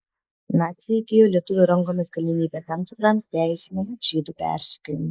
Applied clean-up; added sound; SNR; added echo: neural mask model Resemble Enhance denoiser.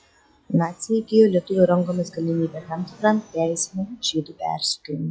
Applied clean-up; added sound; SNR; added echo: classical method log-MMSE.